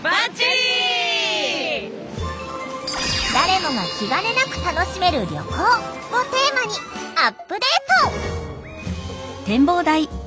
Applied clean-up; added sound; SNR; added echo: none; none; none; none.